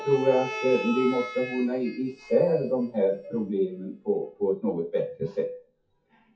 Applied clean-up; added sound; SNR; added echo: classical method WPE with log-MMSE.